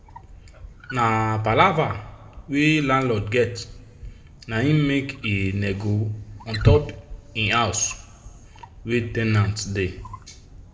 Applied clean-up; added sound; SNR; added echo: none; Wild animals; 9 dB; reverberation time 0.7 s.